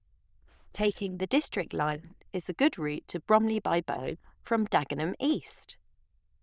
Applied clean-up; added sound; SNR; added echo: neural diffusion model UNIVERSE++.